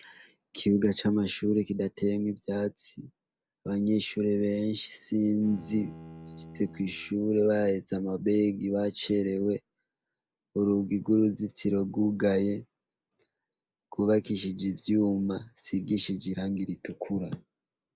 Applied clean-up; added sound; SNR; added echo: none; Bowed string instrument; 20 dB; none.